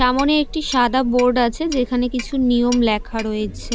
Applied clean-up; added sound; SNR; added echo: none; Clock; 12 dB; none.